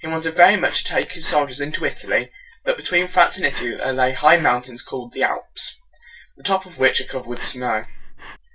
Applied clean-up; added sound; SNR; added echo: none; Breathing; 9 dB; none.